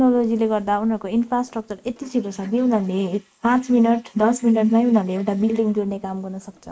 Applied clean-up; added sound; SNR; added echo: neural mask model Resemble Enhance denoiser.